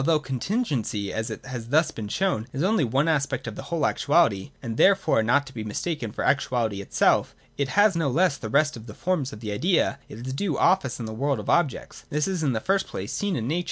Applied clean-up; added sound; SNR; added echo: none; none; none; none.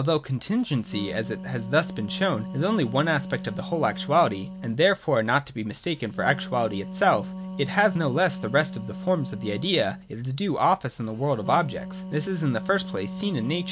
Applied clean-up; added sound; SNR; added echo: none; Wind instrument, woodwind instrument; 11 dB; none.